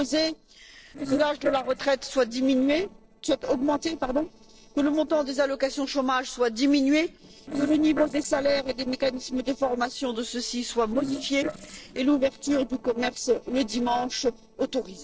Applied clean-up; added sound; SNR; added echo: neural separator model SepFormer DNS4.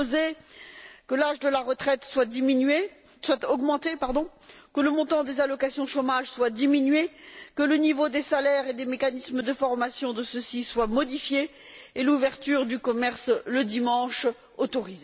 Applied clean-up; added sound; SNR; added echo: none; none; none; none.